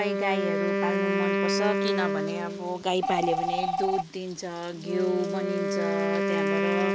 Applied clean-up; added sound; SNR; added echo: none; Wind instrument, woodwind instrument + Telephone; -3 dB; none.